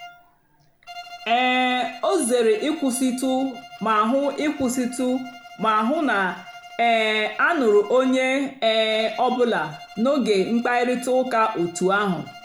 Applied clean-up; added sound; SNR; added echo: none; Bowed string instrument; 19 dB; none.